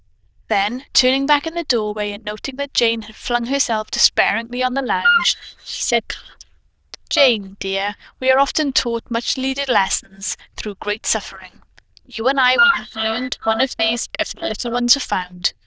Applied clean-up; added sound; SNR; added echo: neural diffusion model UNIVERSE++.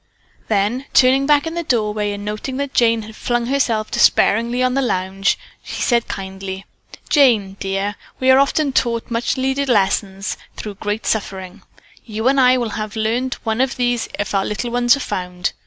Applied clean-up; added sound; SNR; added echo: none; none; none; none.